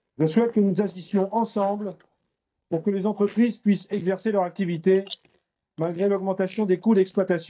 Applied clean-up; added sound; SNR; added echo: neural mask model DeepFilterNet 3.